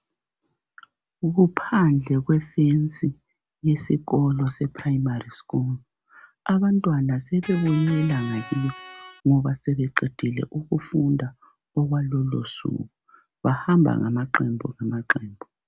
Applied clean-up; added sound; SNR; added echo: none; Electric guitar; 15 dB; none.